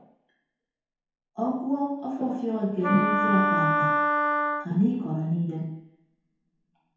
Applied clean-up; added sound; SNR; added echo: none; Wind instrument, woodwind instrument; -4 dB; reverberation time 0.9 s.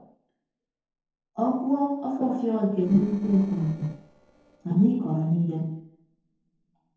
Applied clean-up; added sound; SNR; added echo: neural separator model SepFormer DNS4.